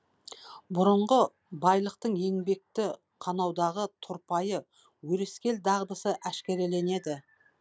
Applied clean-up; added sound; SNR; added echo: none; none; none; none.